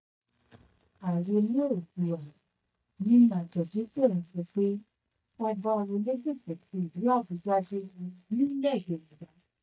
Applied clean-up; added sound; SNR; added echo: neural mask model DeepFilterNet 3.